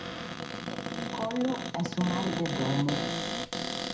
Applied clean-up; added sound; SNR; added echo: none; Cupboard open or close; 0 dB; reverberation time 0.5 s.